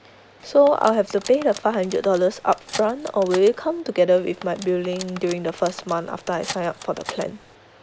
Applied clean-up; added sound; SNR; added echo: none; Cutlery, silverware; 17 dB; none.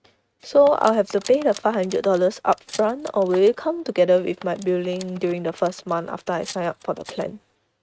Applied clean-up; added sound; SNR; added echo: neural mask model RNNoise.